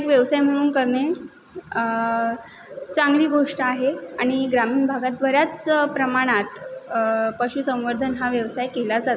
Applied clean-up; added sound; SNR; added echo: none; none; none; none.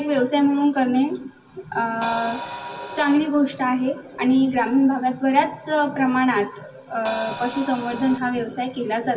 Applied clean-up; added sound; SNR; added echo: none; Crash cymbal; 11 dB; reverberation time 0.1 s.